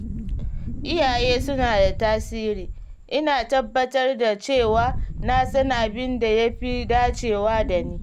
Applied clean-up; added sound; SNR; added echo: none; Wind; 7 dB; none.